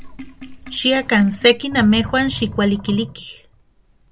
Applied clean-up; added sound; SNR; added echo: none; Sink (filling or washing); 14 dB; none.